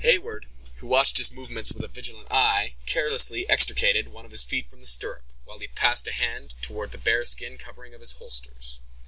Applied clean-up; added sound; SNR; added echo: none; none; none; none.